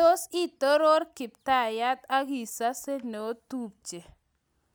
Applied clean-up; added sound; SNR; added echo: none; none; none; none.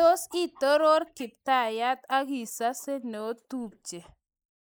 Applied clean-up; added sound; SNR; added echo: neural mask model Resemble Enhance denoiser.